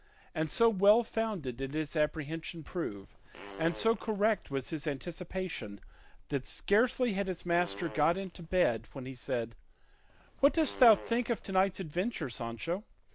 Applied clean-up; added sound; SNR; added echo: none; Fart; 17 dB; none.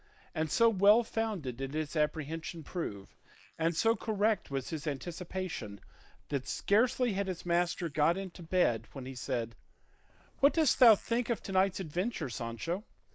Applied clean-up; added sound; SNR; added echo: neural mask model Resemble Enhance denoiser.